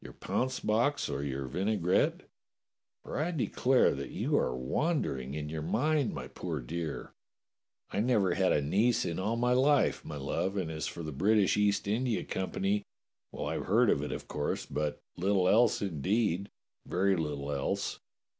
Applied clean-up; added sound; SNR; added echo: none; none; none; none.